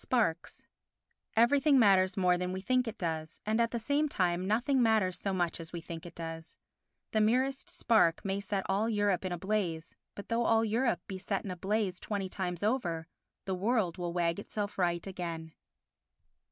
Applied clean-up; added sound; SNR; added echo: none; none; none; none.